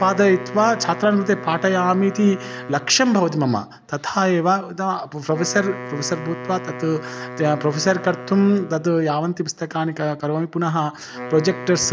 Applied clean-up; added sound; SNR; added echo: none; Wind instrument, woodwind instrument; 14 dB; none.